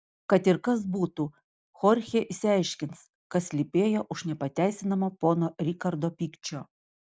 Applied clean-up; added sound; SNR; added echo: none; none; none; none.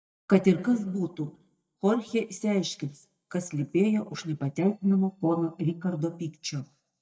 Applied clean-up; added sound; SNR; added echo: neural mask model DeepFilterNet 3.